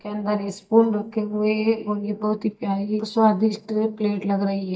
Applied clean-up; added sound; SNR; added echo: neural mask model DeepFilterNet 3.